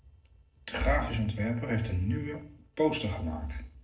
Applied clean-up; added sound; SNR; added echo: neural separator model SepFormer DNS4.